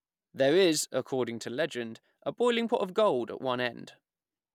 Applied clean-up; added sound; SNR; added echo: none; none; none; none.